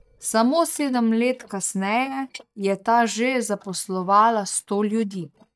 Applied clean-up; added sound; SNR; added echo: neural mask model DeepFilterNet 3.